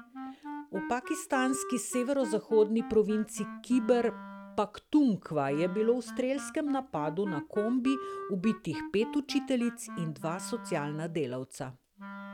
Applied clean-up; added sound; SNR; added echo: none; Wind instrument, woodwind instrument; 12 dB; none.